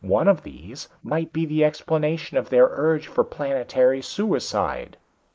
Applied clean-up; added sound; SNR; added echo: neural mask model Resemble Enhance denoiser.